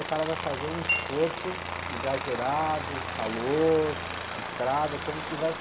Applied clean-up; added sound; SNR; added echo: none; Chink, clink + Aircraft; 4 dB; none.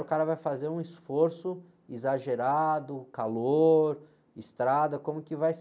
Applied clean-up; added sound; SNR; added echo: none; none; none; none.